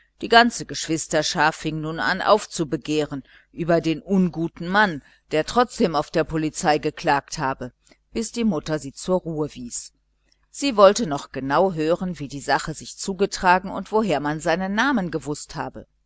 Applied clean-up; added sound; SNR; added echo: none; none; none; none.